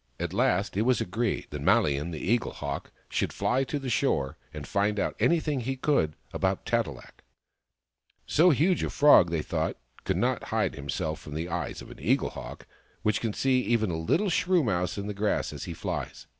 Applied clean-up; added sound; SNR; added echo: none; none; none; none.